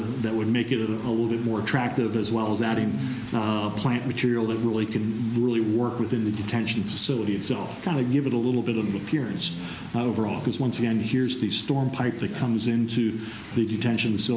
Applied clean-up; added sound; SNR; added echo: none; none; none; none.